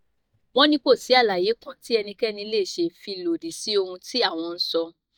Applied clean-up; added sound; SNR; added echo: neural mask model DeepFilterNet 3.